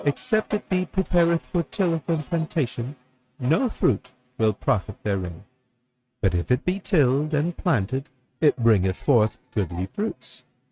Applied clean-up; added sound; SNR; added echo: neural mask model RNNoise.